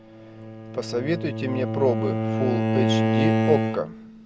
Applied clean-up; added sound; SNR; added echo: none; Bowed string instrument; -3 dB; none.